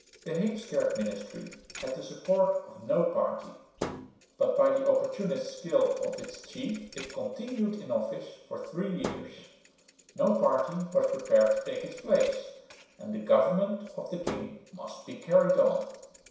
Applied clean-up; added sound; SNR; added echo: none; Thump, thud; 17 dB; reverberation time 0.7 s.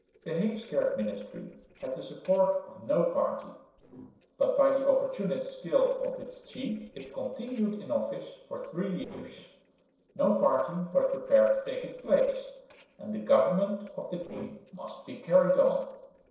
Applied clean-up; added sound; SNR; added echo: neural separator model SepFormer DNS4.